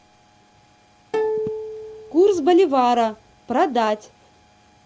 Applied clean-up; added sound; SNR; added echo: none; Plucked string instrument; 7 dB; none.